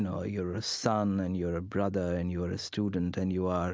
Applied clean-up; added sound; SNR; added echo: none; none; none; none.